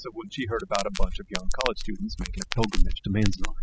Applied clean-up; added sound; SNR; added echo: classical method spectral subtraction.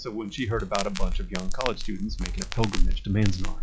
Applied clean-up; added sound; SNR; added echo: classical method log-MMSE.